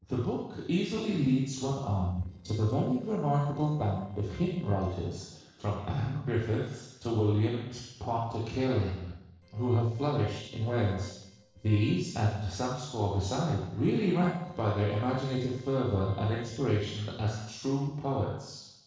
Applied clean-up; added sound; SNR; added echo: neural separator model SepFormer DNS4.